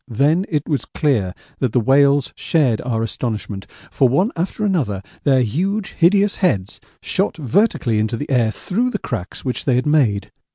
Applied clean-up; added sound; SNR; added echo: none; none; none; none.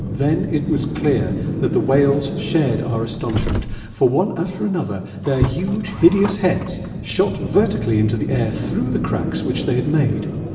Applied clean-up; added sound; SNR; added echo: none; Car; 6 dB; reverberation time 2.8 s.